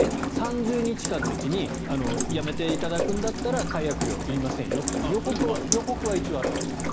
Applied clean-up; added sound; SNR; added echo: none; Rain; -1 dB; none.